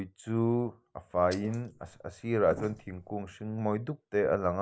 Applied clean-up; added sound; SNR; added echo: neural mask model Resemble Enhance denoiser.